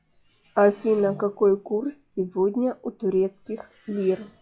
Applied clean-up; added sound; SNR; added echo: classical method log-MMSE.